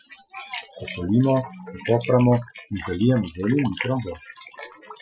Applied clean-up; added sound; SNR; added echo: classical method Wiener filter.